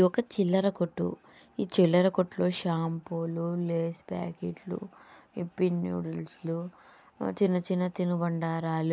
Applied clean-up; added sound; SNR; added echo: none; none; none; none.